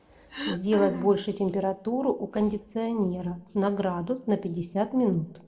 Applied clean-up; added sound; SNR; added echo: none; Cough; 7 dB; reverberation time 0.9 s.